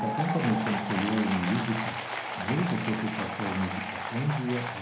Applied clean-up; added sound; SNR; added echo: none; Applause / Crowd; 3 dB; reverberation time 0.5 s.